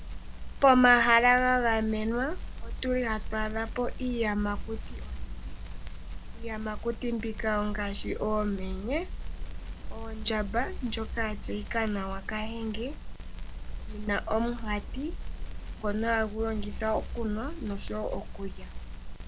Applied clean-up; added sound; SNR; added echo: none; Crackle; 5 dB; none.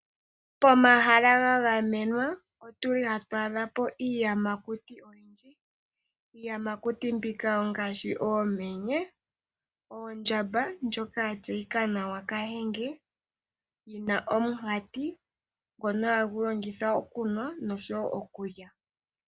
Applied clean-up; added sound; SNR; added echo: none; none; none; none.